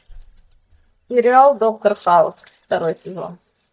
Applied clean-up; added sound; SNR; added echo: neural mask model DeepFilterNet 3.